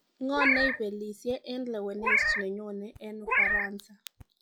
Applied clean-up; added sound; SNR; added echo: classical method log-MMSE.